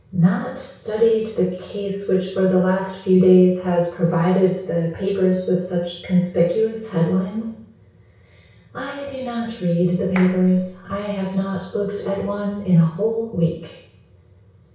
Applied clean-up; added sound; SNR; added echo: none; Clapping; 17 dB; reverberation time 0.6 s.